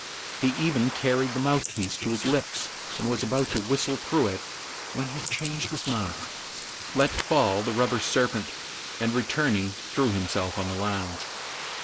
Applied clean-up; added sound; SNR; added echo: neural mask model Resemble Enhance denoiser.